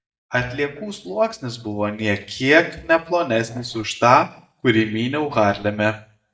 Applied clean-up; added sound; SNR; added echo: neural mask model DeepFilterNet 3.